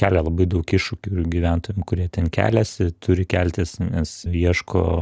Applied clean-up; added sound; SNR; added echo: none; none; none; none.